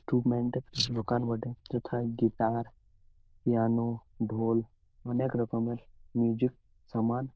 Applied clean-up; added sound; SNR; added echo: neural diffusion model UNIVERSE++.